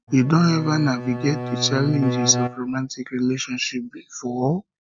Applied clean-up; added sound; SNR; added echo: neural mask model RNNoise.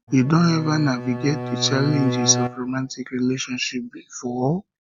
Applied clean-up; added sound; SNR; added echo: none; Bowed string instrument; 6 dB; none.